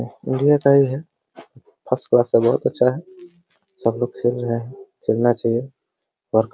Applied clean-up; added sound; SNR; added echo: none; none; none; none.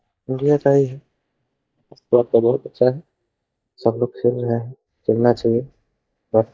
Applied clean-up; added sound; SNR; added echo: neural mask model DeepFilterNet 3.